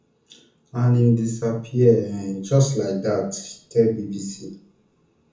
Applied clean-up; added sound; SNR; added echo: none; none; none; reverberation time 0.6 s.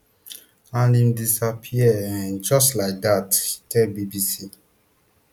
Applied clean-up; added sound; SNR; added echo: none; none; none; none.